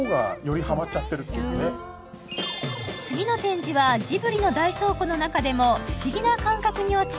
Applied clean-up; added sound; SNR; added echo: none; none; none; none.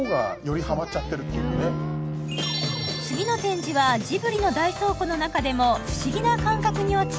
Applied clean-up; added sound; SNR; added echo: none; Bowed string instrument; 8 dB; none.